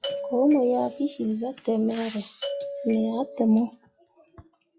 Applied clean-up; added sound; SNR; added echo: classical method log-MMSE.